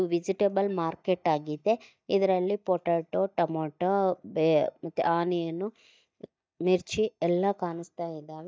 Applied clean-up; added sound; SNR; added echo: neural mask model DeepFilterNet 3.